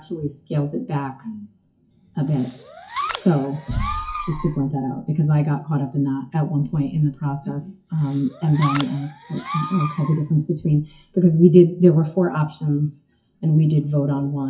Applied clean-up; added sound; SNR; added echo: classical method WPE with log-MMSE.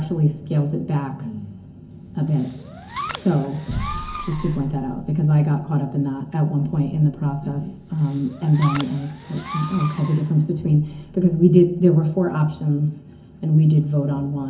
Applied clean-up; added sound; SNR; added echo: none; Fireworks; 14 dB; reverberation time 0.3 s.